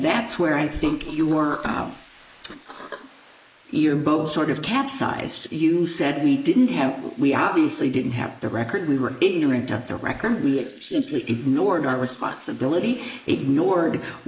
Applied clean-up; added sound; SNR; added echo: neural mask model Resemble Enhance denoiser.